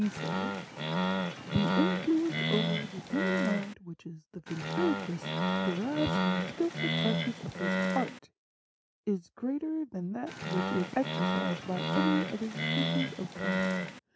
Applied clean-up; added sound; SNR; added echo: none; Animal; -2 dB; none.